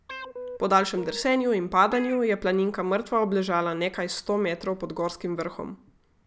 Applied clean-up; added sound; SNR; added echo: none; Guitar; 15 dB; none.